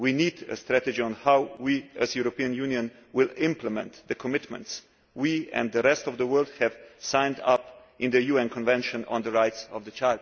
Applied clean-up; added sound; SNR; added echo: none; none; none; none.